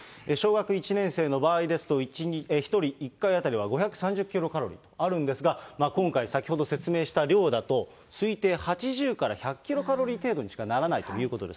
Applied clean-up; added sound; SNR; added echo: none; none; none; none.